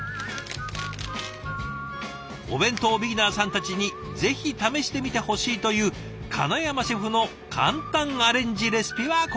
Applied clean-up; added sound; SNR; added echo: none; Finger snapping; 15 dB; none.